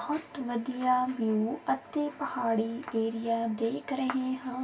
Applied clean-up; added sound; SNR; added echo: none; none; none; reverberation time 0.2 s.